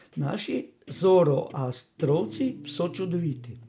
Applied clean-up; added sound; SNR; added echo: none; Guitar; 17 dB; none.